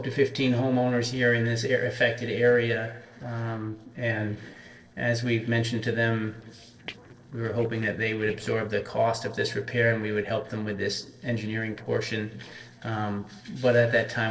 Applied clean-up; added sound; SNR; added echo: neural separator model SepFormer DNS4.